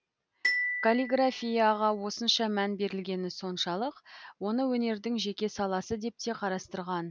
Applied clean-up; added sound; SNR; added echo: none; Glockenspiel; 7 dB; none.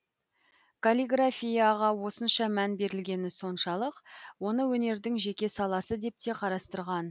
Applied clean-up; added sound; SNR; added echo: none; none; none; none.